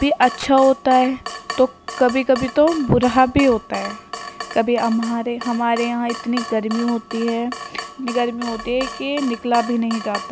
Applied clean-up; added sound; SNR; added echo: none; Drip / Water tap, faucet; 13 dB; none.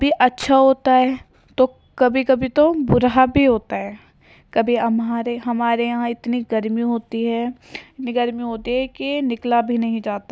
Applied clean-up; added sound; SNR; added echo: none; none; none; none.